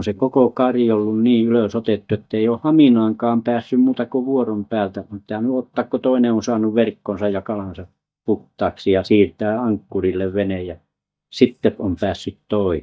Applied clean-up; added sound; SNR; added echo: neural mask model DeepFilterNet 3.